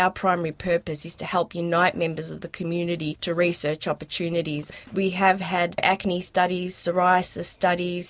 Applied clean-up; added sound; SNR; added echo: none; none; none; none.